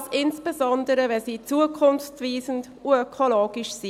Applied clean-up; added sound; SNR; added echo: none; none; none; none.